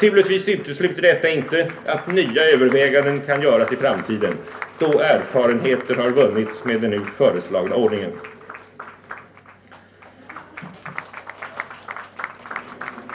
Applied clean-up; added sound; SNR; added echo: none; Applause; 16 dB; reverberation time 0.3 s.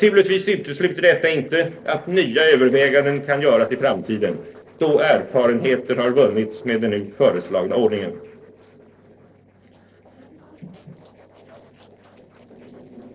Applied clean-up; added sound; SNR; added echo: neural separator model SepFormer DNS4.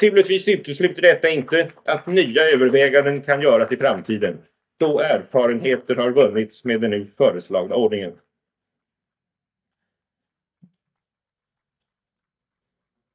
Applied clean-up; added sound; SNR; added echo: neural mask model DeepFilterNet 3.